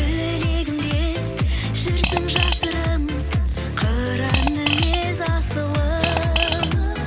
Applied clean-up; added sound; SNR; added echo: none; Fart; 5 dB; none.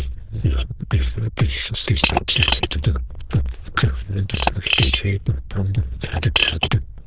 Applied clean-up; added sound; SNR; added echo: neural diffusion model UNIVERSE++.